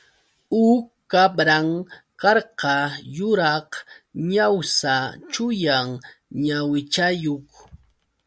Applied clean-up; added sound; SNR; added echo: none; none; none; none.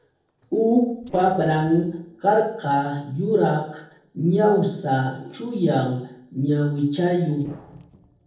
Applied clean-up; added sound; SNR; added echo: neural separator model SepFormer DNS4.